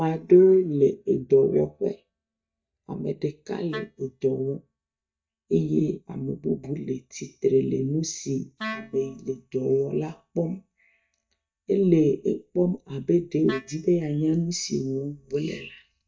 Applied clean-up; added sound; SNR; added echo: neural mask model DeepFilterNet 3.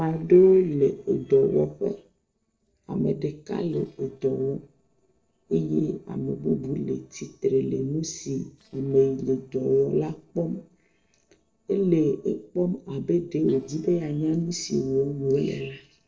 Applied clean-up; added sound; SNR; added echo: neural separator model SepFormer DNS4.